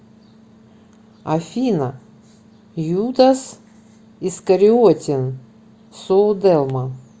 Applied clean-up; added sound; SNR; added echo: none; none; none; none.